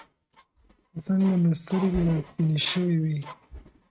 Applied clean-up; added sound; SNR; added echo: neural mask model RNNoise.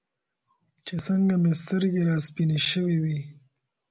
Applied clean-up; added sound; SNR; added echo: none; none; none; none.